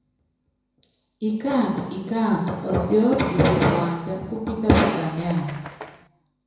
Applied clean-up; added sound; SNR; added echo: none; Bird; 16 dB; reverberation time 1.0 s.